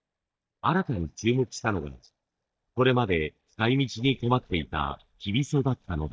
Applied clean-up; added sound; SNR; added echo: neural mask model DeepFilterNet 3.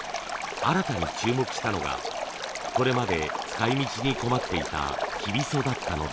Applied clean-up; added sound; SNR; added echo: none; Stream; 4 dB; none.